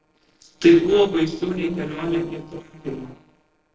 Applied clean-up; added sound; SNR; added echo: neural separator model SepFormer DNS4.